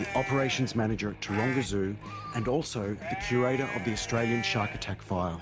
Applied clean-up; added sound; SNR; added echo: none; Livestock, farm animals, working animals; 9 dB; none.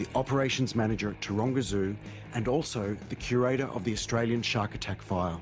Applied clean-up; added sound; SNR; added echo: none; none; none; none.